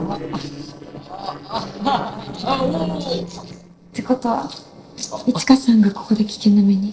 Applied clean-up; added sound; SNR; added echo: neural separator model SepFormer DNS4.